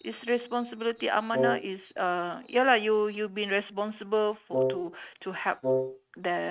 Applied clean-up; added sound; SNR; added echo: neural mask model RNNoise.